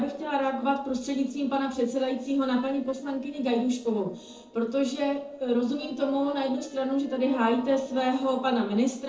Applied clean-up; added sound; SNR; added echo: neural separator model SepFormer DNS4.